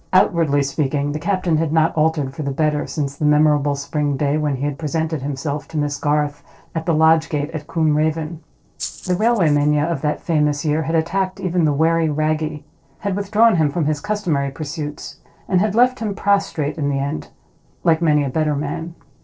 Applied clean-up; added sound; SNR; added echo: neural separator model SepFormer DNS4.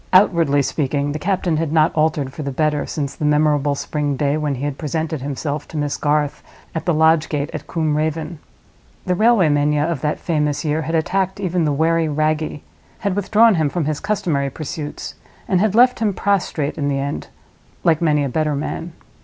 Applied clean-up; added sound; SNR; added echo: none; none; none; none.